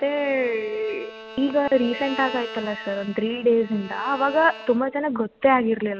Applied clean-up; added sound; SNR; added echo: none; Bowed string instrument; 15 dB; none.